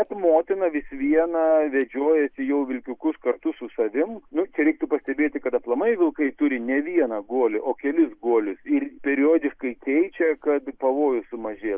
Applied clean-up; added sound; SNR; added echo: none; none; none; none.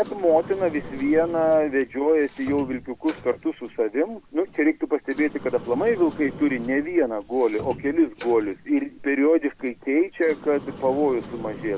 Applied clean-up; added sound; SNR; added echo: none; Sliding door; 17 dB; none.